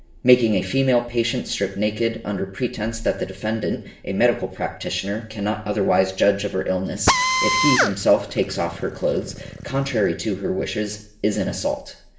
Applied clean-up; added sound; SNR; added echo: none; Drill; 1 dB; reverberation time 0.5 s.